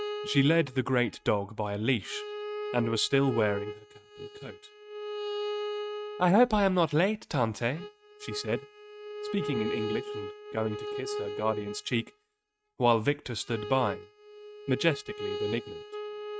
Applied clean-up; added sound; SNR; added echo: neural mask model RNNoise.